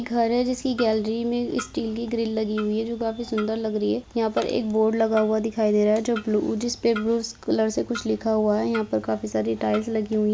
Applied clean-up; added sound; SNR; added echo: none; Clock; 19 dB; none.